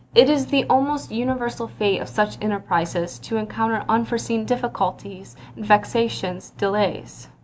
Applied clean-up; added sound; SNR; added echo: none; none; none; none.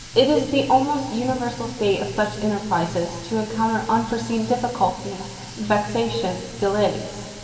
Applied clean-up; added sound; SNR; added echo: none; Water tap, faucet; 17 dB; reverberation time 1.7 s.